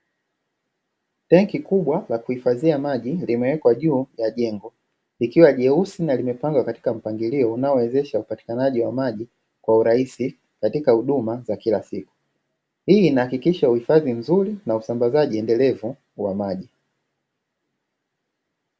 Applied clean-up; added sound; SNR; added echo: none; none; none; none.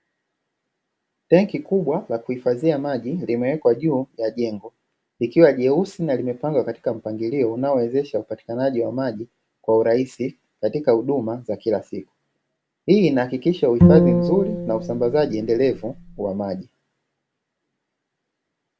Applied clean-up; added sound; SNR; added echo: none; Bowed string instrument; -2 dB; none.